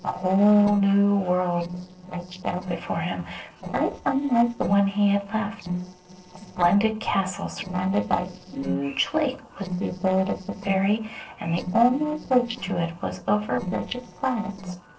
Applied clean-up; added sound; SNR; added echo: neural separator model SepFormer DNS4.